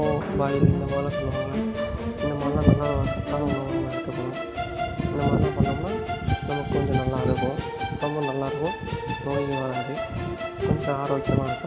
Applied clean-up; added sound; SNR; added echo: none; Musical instrument; 4 dB; none.